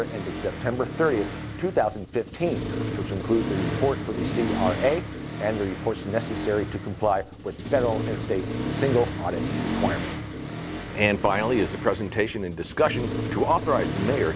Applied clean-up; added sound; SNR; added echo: none; Accelerating, revving, vroom; 4 dB; none.